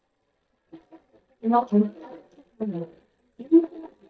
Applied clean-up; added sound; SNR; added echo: neural mask model DeepFilterNet 3.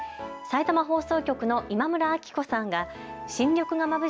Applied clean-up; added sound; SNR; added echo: none; none; none; none.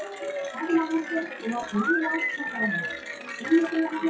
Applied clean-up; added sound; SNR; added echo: classical method WPE with log-MMSE.